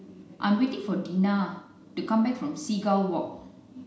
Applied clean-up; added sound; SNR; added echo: none; none; none; none.